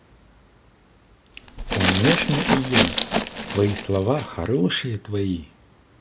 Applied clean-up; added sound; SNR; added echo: none; Glass; -2 dB; none.